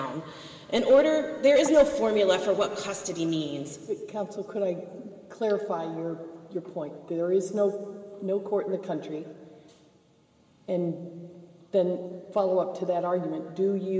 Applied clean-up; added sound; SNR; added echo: none; none; none; reverberation time 2.8 s.